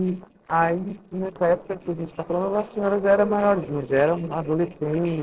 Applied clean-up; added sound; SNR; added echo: neural separator model SepFormer DNS4.